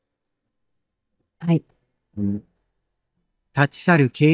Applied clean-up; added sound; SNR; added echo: neural mask model DeepFilterNet 3.